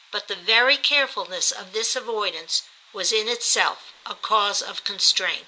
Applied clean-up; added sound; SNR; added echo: neural mask model Resemble Enhance denoiser.